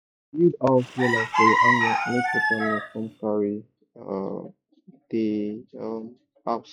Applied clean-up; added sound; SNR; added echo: classical method log-MMSE.